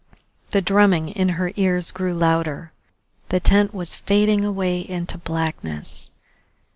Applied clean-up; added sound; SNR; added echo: none; none; none; none.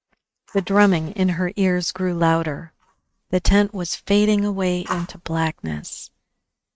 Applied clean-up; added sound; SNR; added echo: neural mask model RNNoise.